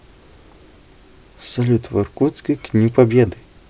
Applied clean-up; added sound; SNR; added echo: none; none; none; none.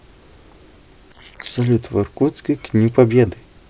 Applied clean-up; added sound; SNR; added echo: neural mask model Resemble Enhance denoiser.